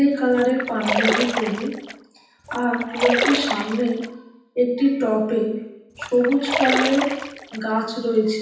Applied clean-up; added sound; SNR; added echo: none; Splash, splatter; 4 dB; reverberation time 0.9 s.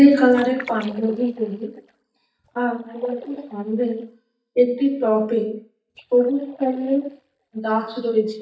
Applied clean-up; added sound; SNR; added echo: neural mask model DeepFilterNet 3.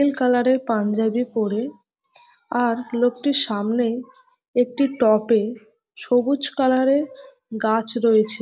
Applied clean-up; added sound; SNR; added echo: none; none; none; none.